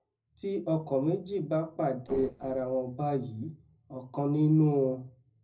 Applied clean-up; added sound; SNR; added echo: neural separator model SepFormer DNS4.